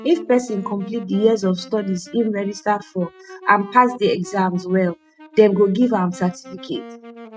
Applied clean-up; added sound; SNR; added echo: neural mask model RNNoise.